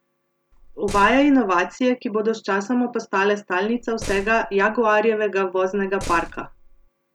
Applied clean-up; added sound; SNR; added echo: none; Slam; 15 dB; none.